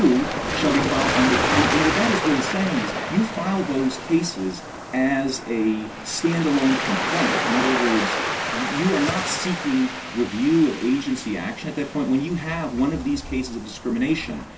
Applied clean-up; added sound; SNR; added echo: none; Waves, surf; 4 dB; reverberation time 0.2 s.